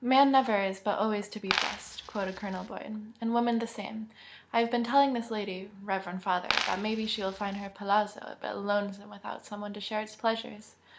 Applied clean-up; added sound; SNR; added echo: none; Coin (dropping); 5 dB; none.